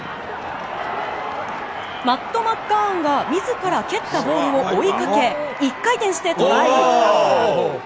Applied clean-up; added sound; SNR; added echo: none; none; none; none.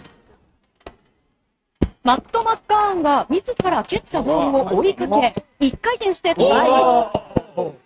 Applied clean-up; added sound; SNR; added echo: neural mask model RNNoise.